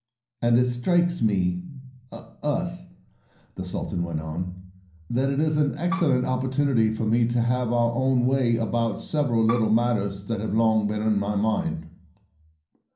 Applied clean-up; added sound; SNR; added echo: none; Bowed string instrument; 10 dB; reverberation time 0.6 s.